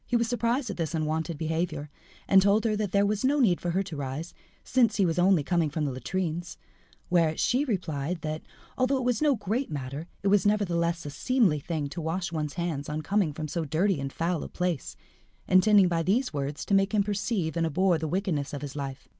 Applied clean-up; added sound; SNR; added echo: none; none; none; none.